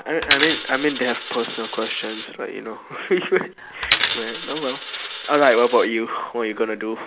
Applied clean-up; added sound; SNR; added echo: none; Coin (dropping); 4 dB; none.